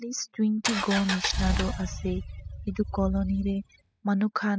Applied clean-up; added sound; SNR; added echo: classical method spectral subtraction.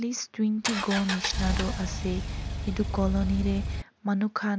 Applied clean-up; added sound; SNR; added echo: none; Engine; 2 dB; none.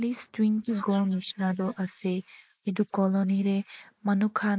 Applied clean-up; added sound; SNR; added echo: neural mask model Resemble Enhance denoiser.